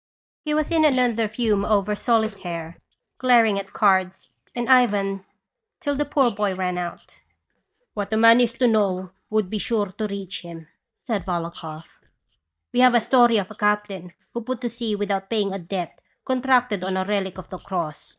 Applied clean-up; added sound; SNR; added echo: neural mask model DeepFilterNet 3.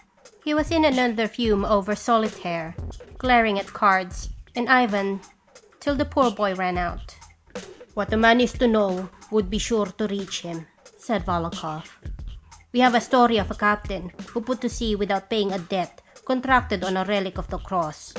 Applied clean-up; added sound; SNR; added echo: none; Drum kit; 14 dB; none.